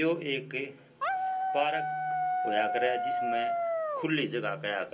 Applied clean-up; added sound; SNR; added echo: none; Dog; -2 dB; reverberation time 0.2 s.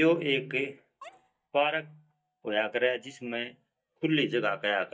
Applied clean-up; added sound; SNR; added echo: neural mask model DeepFilterNet 3.